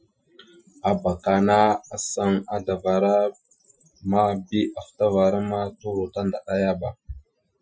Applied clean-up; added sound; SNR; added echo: classical method Wiener filter.